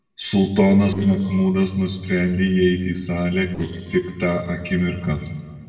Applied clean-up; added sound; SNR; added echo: neural separator model SepFormer DNS4.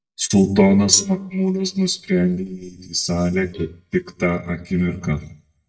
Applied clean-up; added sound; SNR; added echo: neural mask model DeepFilterNet 3.